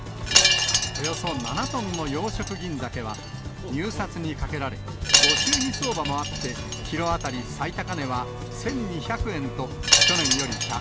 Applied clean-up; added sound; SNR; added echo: none; Wind chime; -3 dB; none.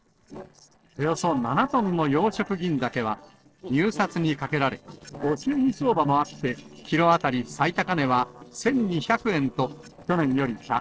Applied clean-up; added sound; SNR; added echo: neural separator model SepFormer DNS4.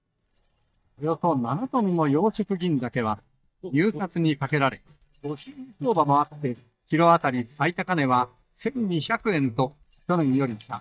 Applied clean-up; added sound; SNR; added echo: neural mask model DeepFilterNet 3.